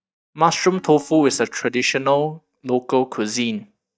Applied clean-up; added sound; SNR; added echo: neural mask model DeepFilterNet 3.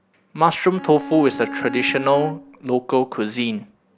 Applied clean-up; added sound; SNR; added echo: none; Bowed string instrument; 11 dB; none.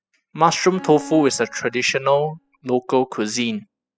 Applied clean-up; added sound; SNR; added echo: classical method spectral subtraction.